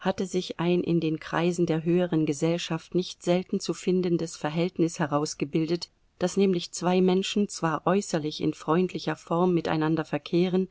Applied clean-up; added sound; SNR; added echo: none; none; none; none.